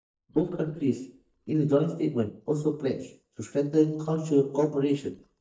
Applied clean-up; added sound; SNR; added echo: neural mask model DeepFilterNet 3.